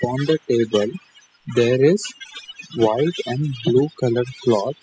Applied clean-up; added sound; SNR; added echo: classical method spectral subtraction.